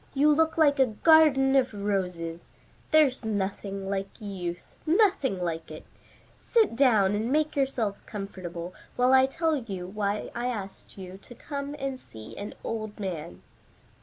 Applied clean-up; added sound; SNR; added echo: none; none; none; none.